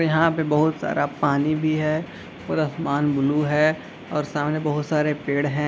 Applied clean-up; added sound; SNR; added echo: none; none; none; none.